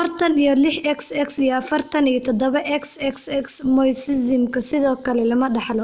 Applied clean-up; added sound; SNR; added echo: none; Bird vocalization, bird call, bird song; 4 dB; none.